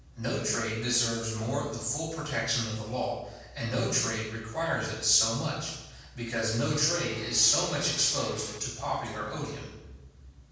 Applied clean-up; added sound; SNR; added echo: none; Domestic sounds, home sounds; 16 dB; reverberation time 1.2 s.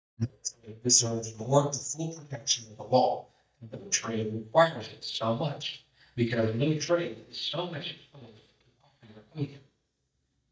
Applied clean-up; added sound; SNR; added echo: neural mask model DeepFilterNet 3.